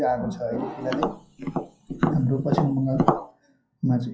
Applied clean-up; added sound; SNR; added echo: classical method WPE with log-MMSE.